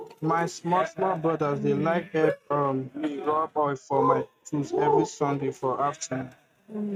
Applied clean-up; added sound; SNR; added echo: neural mask model RNNoise.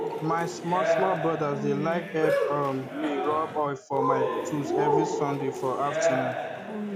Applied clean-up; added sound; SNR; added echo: none; Cheering; 0 dB; none.